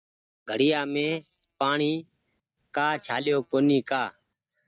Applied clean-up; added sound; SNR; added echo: neural mask model DeepFilterNet 3.